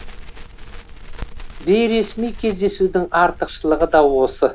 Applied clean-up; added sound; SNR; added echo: none; Crackle; 13 dB; none.